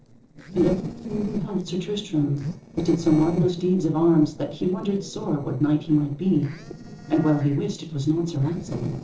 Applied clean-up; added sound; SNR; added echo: neural separator model SepFormer DNS4.